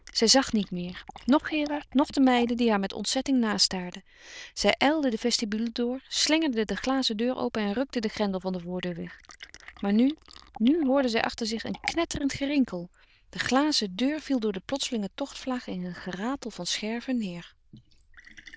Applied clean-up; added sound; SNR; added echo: neural diffusion model UNIVERSE++.